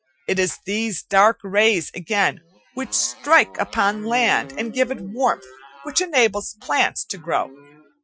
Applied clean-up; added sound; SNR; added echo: classical method Wiener filter.